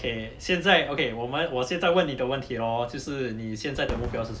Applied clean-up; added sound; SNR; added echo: none; Fireworks; 15 dB; none.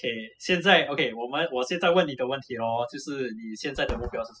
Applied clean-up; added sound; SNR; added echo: classical method spectral subtraction.